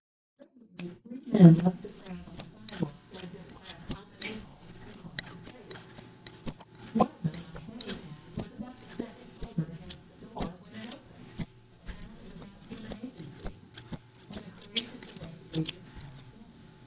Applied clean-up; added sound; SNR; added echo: neural mask model DeepFilterNet 3.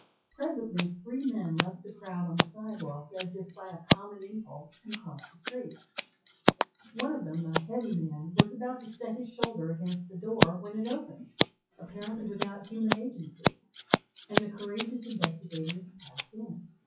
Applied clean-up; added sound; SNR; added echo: classical method WPE with log-MMSE.